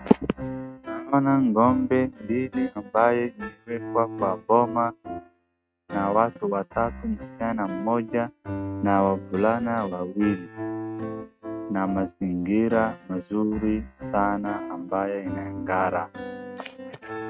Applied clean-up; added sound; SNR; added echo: neural mask model RNNoise.